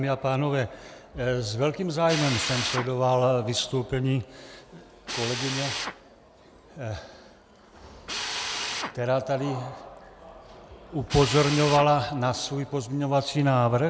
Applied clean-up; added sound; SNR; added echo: none; Drill; 10 dB; none.